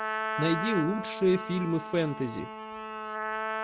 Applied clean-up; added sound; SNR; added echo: none; Trumpet; 4 dB; none.